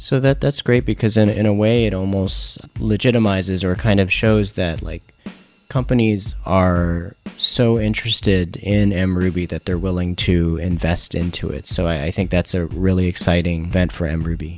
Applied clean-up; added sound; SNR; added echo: none; Drum / Drum kit; 14 dB; none.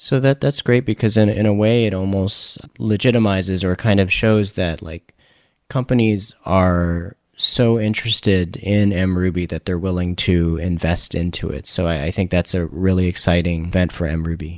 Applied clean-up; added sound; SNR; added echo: none; none; none; none.